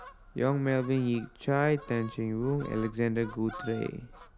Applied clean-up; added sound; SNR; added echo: none; Fowl; 17 dB; none.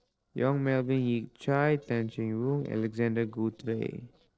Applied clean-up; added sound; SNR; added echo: neural separator model SepFormer DNS4.